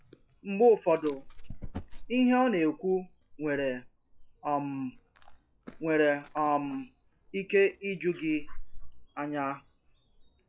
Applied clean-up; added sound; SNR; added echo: classical method log-MMSE.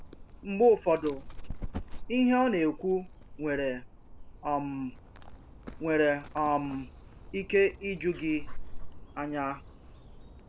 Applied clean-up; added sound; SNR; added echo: none; Dog; 10 dB; none.